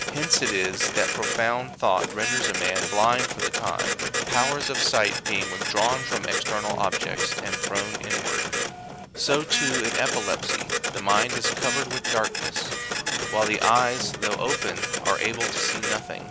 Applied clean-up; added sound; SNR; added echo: none; Printer; 1 dB; none.